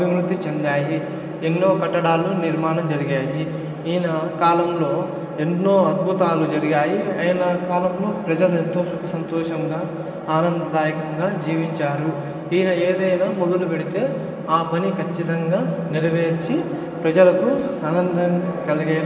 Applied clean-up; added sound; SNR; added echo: none; none; none; reverberation time 2.9 s.